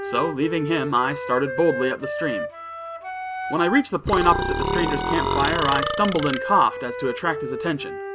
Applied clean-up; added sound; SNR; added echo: none; Wind instrument, woodwind instrument + Burping, eructation; 4 dB; none.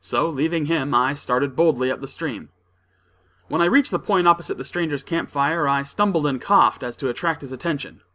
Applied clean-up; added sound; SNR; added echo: none; none; none; none.